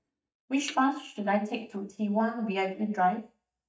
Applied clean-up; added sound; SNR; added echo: neural mask model DeepFilterNet 3.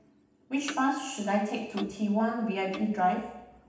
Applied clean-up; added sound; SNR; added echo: none; Clock; 16 dB; reverberation time 0.8 s.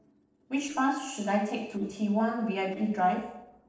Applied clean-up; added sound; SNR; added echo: neural separator model SepFormer DNS4.